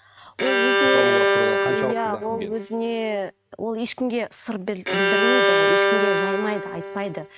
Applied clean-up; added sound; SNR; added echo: neural mask model RNNoise.